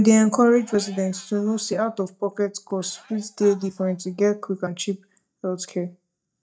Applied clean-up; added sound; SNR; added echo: neural mask model DeepFilterNet 3.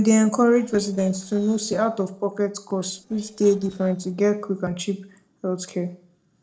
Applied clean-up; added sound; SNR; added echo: neural separator model SepFormer DNS4.